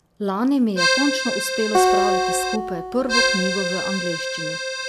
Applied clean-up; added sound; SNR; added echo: none; Acoustic guitar + Accordion; -3 dB; none.